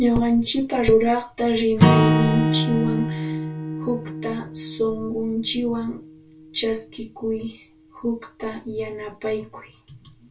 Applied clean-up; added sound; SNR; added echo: none; Acoustic guitar / Strum; 2 dB; reverberation time 0.2 s.